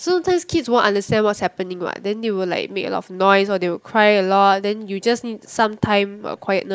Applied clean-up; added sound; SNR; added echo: neural mask model Resemble Enhance denoiser.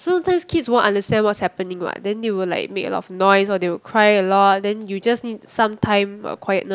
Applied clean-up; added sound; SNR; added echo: none; none; none; none.